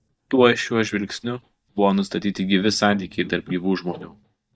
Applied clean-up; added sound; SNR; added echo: neural mask model DeepFilterNet 3.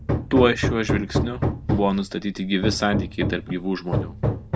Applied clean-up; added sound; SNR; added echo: none; Hammer; 1 dB; none.